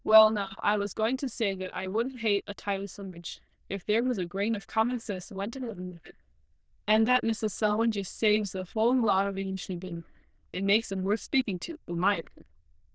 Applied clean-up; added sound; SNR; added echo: neural diffusion model UNIVERSE++.